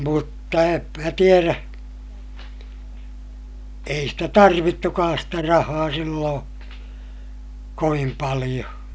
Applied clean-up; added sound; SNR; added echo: none; none; none; none.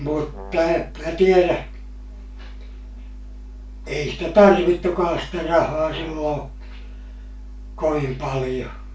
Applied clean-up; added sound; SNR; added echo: none; Brass instrument; 20 dB; reverberation time 0.2 s.